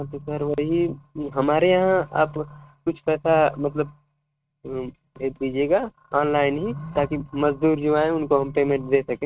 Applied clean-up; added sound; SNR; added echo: neural mask model RNNoise.